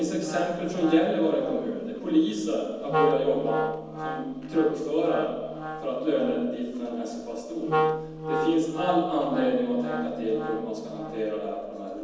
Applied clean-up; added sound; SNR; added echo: none; Wind instrument, woodwind instrument; 6 dB; reverberation time 1.1 s.